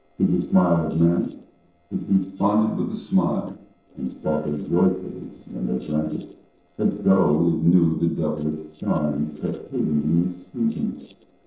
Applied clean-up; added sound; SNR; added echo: neural separator model SepFormer DNS4.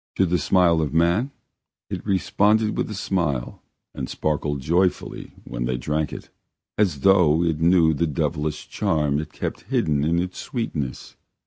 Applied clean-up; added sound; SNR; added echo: none; none; none; none.